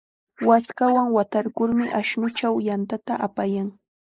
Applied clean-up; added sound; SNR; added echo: neural mask model Resemble Enhance denoiser.